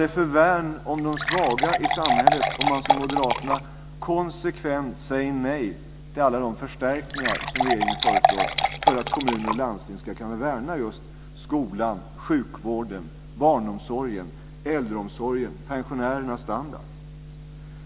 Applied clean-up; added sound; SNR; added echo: none; Fill (with liquid) / Water; -3 dB; none.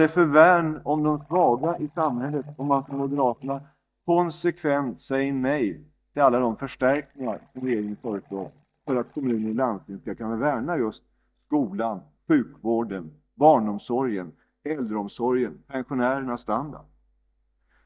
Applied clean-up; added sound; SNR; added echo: neural mask model DeepFilterNet 3.